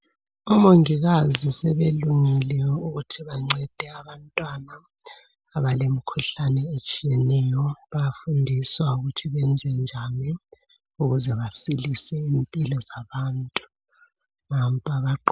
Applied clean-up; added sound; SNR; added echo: none; none; none; none.